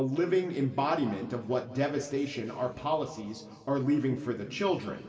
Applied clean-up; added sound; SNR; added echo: none; none; none; reverberation time 2.2 s.